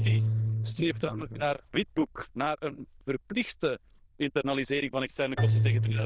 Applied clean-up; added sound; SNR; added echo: neural diffusion model UNIVERSE++.